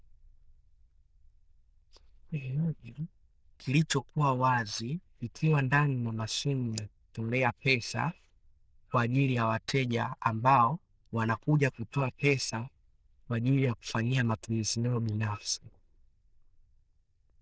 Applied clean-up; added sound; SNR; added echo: neural diffusion model UNIVERSE++.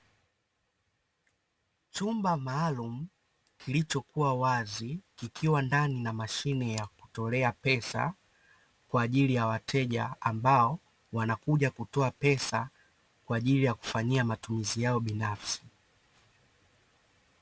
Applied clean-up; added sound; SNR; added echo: none; none; none; none.